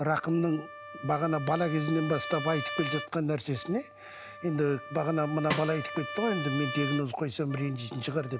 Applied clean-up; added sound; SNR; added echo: none; Snare drum + Trumpet; 10 dB; none.